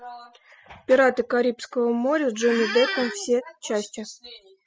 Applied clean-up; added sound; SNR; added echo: classical method spectral subtraction.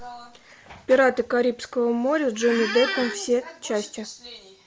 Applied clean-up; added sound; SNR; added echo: none; Squeak; 5 dB; none.